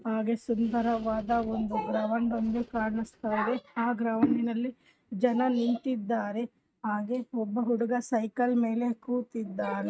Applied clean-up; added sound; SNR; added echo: neural mask model RNNoise.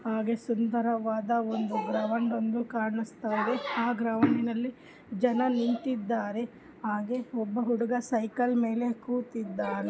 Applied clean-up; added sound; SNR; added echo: none; none; none; none.